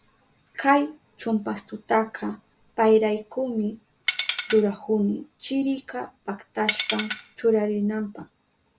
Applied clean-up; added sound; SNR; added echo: none; Tools; 4 dB; none.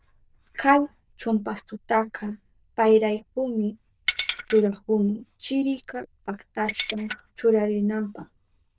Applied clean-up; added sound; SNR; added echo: neural diffusion model UNIVERSE++.